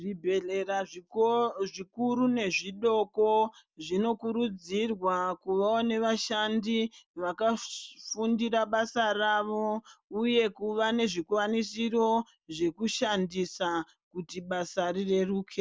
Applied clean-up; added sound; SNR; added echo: none; none; none; none.